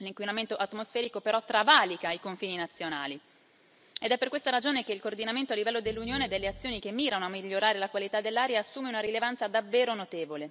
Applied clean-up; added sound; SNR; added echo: none; Piano; 14 dB; none.